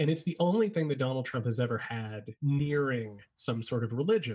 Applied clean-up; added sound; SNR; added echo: neural mask model DeepFilterNet 3.